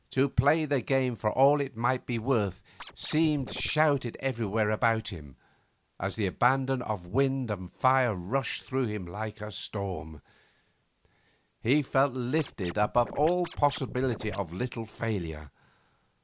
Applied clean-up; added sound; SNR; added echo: none; Scratching (performance technique); 13 dB; none.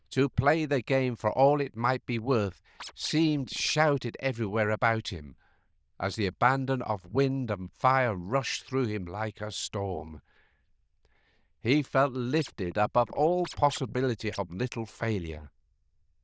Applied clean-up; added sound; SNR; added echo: neural diffusion model UNIVERSE++.